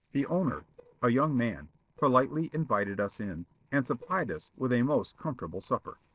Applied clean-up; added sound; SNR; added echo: neural separator model SepFormer DNS4.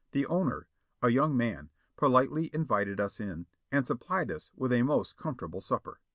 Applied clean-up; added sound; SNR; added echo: none; none; none; none.